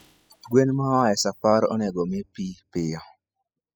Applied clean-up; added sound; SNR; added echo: classical method spectral subtraction.